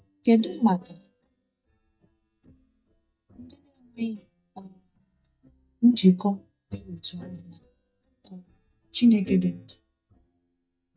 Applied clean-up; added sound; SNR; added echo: neural mask model DeepFilterNet 3.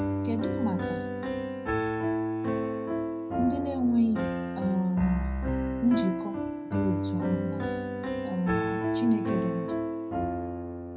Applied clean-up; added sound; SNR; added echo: none; Piano; -1 dB; reverberation time 0.3 s.